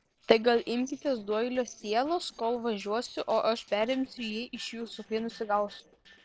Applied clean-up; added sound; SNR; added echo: neural separator model SepFormer DNS4.